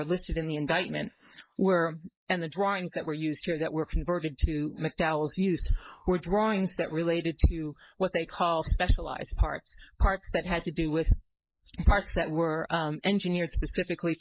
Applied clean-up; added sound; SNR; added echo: neural mask model Resemble Enhance denoiser.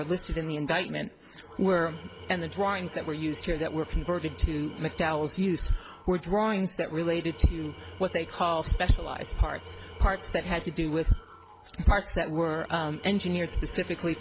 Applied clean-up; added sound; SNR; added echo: none; Tools; 18 dB; none.